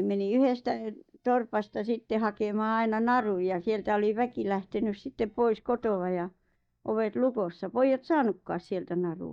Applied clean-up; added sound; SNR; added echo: neural mask model DeepFilterNet 3.